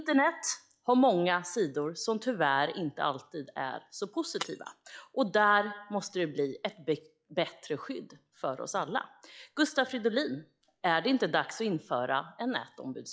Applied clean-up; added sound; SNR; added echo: classical method log-MMSE.